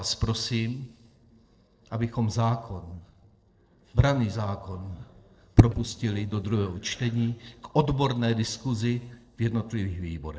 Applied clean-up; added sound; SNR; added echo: neural separator model SepFormer DNS4.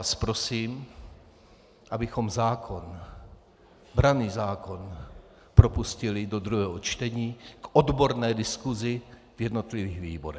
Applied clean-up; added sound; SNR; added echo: none; none; none; none.